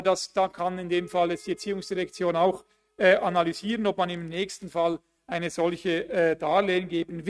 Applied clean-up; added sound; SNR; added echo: neural mask model RNNoise.